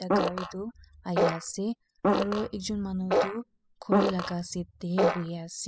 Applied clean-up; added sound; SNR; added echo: classical method spectral subtraction.